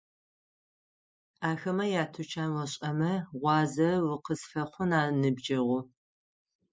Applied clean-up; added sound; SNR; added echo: none; none; none; none.